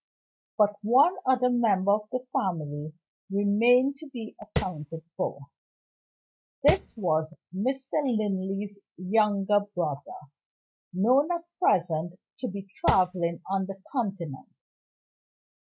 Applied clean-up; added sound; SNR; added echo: neural mask model RNNoise.